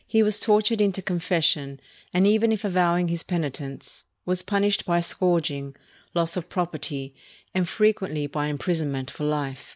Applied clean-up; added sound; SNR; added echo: neural mask model Resemble Enhance denoiser.